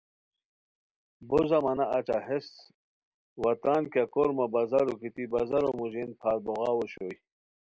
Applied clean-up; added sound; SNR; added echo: none; none; none; none.